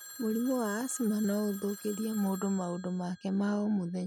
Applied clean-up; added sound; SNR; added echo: none; Telephone; 17 dB; none.